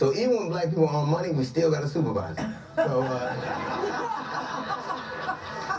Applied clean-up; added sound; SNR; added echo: none; none; none; reverberation time 0.3 s.